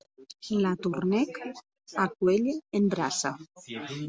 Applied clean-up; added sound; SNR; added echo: none; none; none; none.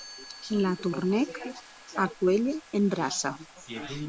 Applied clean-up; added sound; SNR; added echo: none; Chime + Bathtub (filling or washing); 20 dB; none.